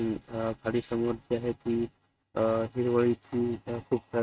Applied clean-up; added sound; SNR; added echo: neural mask model RNNoise.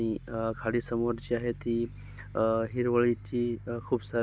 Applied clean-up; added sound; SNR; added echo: none; none; none; none.